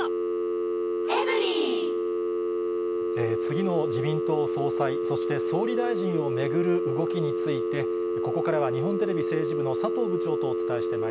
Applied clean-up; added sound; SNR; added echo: none; Telephone; -3 dB; none.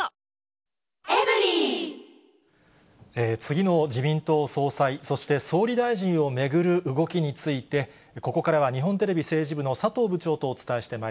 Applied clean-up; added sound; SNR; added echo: none; none; none; none.